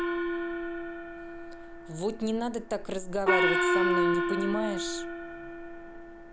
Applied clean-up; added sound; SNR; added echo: none; Gong; -4 dB; none.